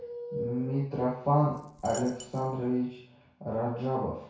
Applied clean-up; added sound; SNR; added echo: none; Coin (dropping); 18 dB; reverberation time 0.6 s.